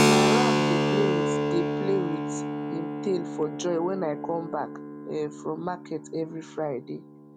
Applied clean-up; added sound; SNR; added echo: none; Keyboard (musical); -3 dB; none.